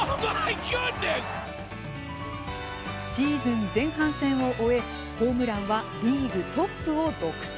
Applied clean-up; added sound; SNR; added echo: none; none; none; none.